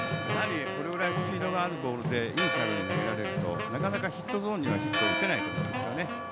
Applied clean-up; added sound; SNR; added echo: none; Wind instrument, woodwind instrument + Church bell; 1 dB; none.